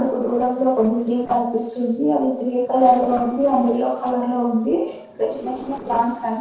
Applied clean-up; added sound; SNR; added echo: neural separator model SepFormer DNS4.